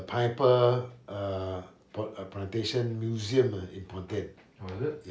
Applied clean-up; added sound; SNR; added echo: none; none; none; none.